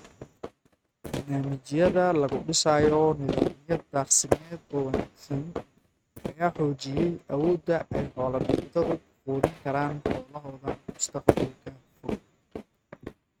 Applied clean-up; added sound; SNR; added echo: neural mask model RNNoise.